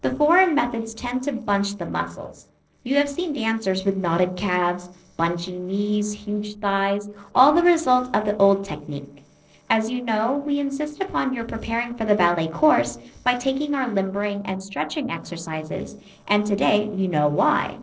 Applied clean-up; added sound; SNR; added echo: neural separator model SepFormer DNS4.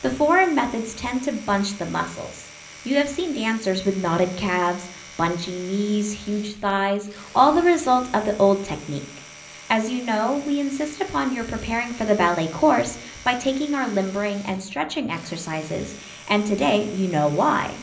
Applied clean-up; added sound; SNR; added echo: none; Domestic sounds, home sounds; 19 dB; reverberation time 0.5 s.